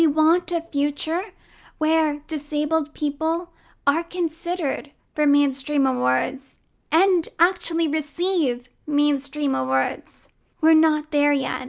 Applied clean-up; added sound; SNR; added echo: none; none; none; none.